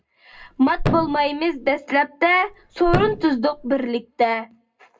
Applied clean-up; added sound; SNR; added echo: none; Thump, thud; 7 dB; reverberation time 0.2 s.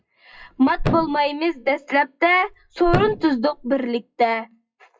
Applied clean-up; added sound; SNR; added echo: classical method WPE with log-MMSE.